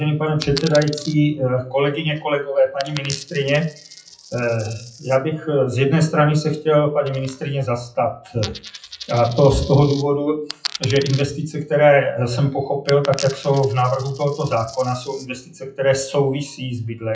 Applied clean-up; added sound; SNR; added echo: classical method WPE with log-MMSE.